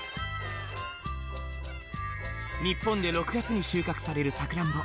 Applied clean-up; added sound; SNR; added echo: none; Telephone; 14 dB; none.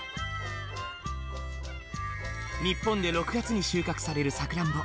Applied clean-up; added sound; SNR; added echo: none; none; none; none.